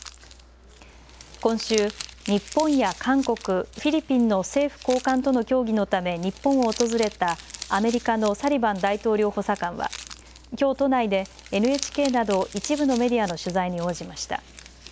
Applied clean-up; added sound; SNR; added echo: none; Crumpling, crinkling; 17 dB; none.